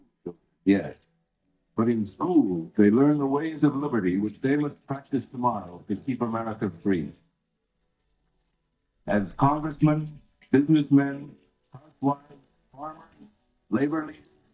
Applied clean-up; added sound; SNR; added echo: neural mask model DeepFilterNet 3.